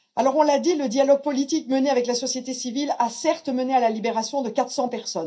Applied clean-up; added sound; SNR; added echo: none; none; none; reverberation time 0.3 s.